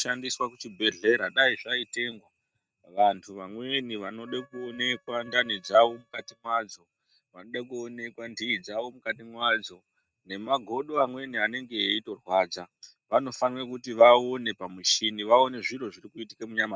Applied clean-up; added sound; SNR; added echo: neural mask model RNNoise.